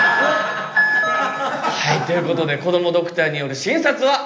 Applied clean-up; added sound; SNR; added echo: none; none; none; reverberation time 0.8 s.